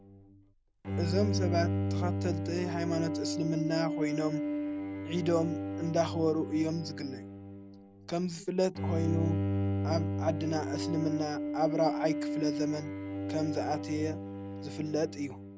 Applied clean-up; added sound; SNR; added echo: none; Bowed string instrument; 1 dB; none.